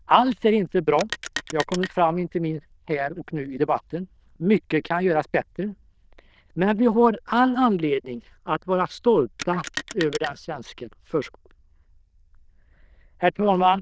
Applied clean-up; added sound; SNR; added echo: neural diffusion model UNIVERSE++.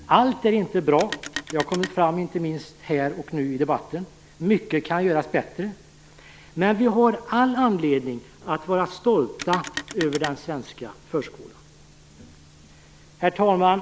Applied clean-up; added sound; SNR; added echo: none; Telephone; 12 dB; none.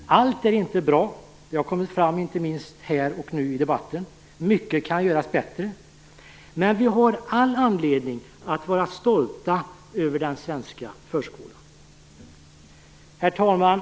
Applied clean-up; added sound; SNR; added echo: none; none; none; none.